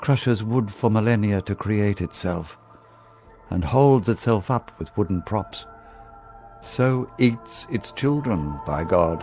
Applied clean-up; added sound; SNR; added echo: none; none; none; none.